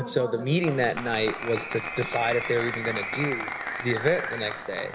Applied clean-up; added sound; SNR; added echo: none; Applause; 6 dB; none.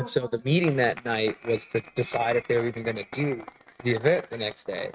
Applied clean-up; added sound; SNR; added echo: neural mask model RNNoise.